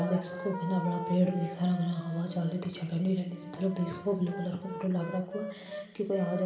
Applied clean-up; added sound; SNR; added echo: none; Wind instrument, woodwind instrument; 11 dB; reverberation time 2.2 s.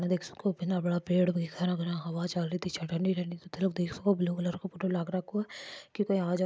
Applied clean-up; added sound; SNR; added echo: none; none; none; none.